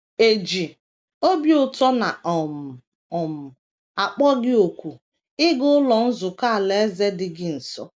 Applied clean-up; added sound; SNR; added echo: none; none; none; none.